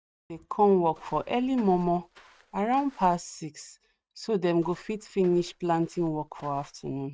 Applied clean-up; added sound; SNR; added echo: neural mask model RNNoise.